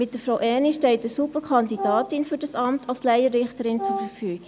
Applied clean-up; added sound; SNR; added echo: none; Wind instrument, woodwind instrument; 6 dB; none.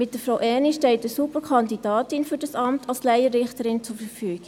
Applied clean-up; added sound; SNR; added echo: none; none; none; none.